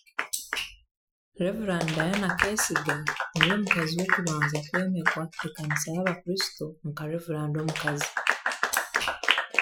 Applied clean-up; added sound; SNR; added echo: classical method Wiener filter.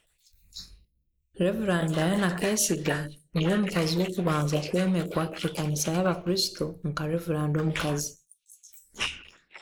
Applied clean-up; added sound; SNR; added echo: neural mask model Resemble Enhance denoiser.